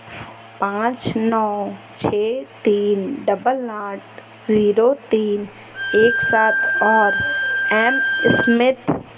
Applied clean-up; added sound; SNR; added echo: none; Bowed string instrument; 1 dB; reverberation time 1.6 s.